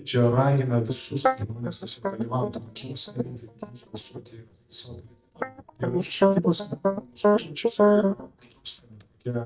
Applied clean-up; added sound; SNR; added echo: neural mask model DeepFilterNet 3.